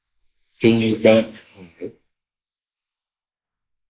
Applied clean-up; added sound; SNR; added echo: neural mask model Resemble Enhance denoiser.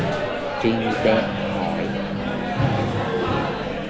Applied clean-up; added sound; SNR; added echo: none; Microwave oven; -5 dB; none.